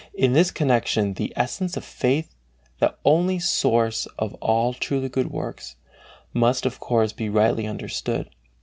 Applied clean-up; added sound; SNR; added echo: none; none; none; none.